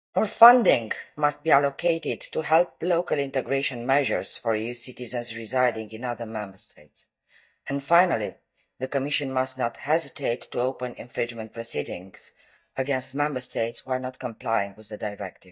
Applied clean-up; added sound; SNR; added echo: neural mask model DeepFilterNet 3.